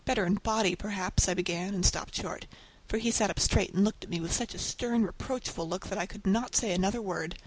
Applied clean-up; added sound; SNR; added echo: none; none; none; none.